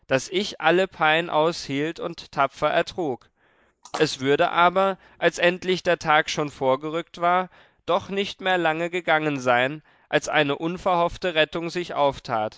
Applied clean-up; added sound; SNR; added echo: neural mask model Resemble Enhance denoiser.